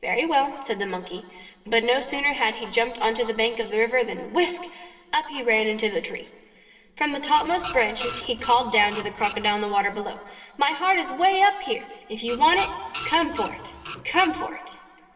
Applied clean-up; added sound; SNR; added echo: none; Printer; 11 dB; reverberation time 1.6 s.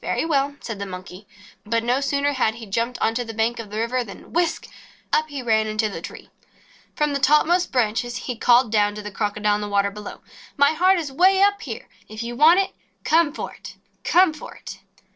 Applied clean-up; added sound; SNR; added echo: none; none; none; none.